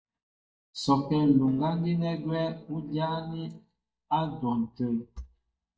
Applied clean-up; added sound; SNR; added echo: neural mask model DeepFilterNet 3.